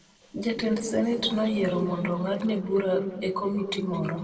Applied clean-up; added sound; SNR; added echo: neural separator model SepFormer DNS4.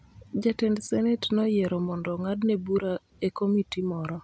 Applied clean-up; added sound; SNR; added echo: none; none; none; none.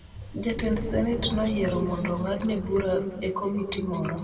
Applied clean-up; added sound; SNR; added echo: none; Subway, metro, underground; 11 dB; reverberation time 2.2 s.